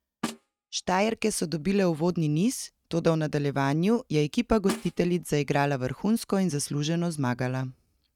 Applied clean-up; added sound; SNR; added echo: neural mask model RNNoise.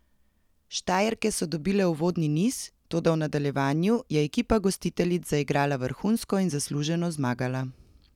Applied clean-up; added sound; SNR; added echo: none; none; none; none.